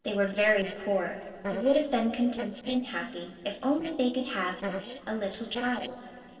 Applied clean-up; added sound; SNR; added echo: neural separator model SepFormer DNS4.